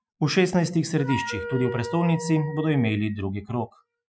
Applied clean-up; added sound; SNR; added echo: classical method Wiener filter.